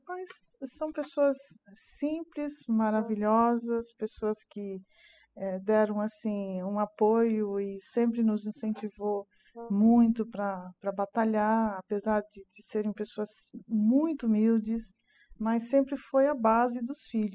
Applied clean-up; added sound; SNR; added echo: classical method spectral subtraction.